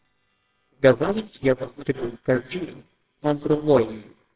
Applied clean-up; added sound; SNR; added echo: neural separator model SepFormer WHAMR!.